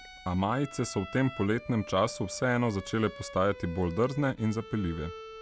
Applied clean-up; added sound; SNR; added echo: none; Bowed string instrument; 16 dB; none.